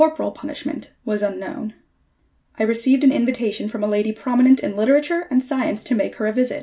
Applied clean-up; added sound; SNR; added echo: none; none; none; none.